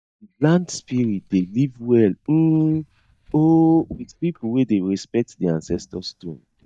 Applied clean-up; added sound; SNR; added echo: neural mask model DeepFilterNet 3.